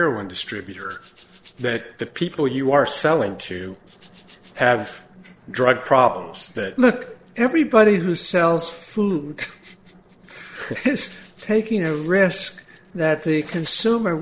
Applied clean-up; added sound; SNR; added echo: neural separator model SepFormer DNS4.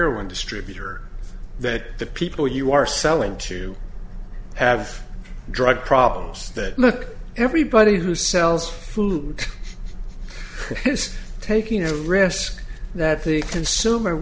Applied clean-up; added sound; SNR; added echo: none; none; none; none.